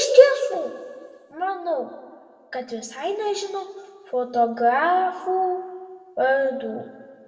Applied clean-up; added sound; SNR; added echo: none; none; none; reverberation time 1.4 s.